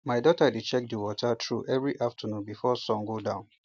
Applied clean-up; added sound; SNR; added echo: none; none; none; none.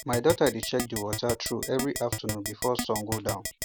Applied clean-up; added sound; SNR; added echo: none; Keyboard (musical); 6 dB; none.